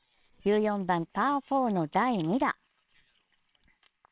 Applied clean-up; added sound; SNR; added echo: neural separator model SepFormer WHAMR!.